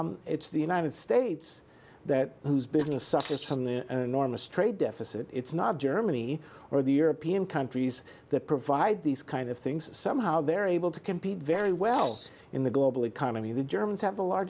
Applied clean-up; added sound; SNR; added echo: neural mask model Resemble Enhance denoiser.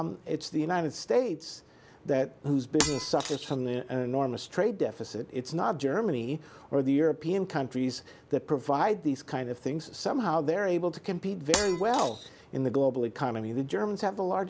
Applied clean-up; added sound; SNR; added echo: none; Shatter; 7 dB; none.